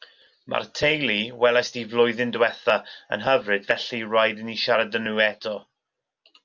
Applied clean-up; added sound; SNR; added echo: none; none; none; none.